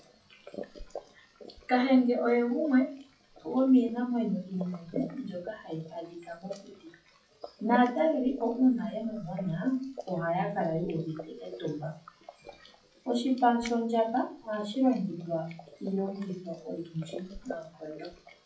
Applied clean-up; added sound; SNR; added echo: classical method WPE with log-MMSE.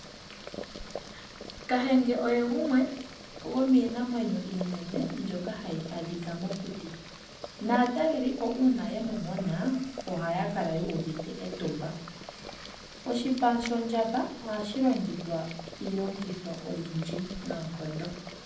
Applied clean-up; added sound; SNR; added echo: none; Boiling; 13 dB; reverberation time 0.6 s.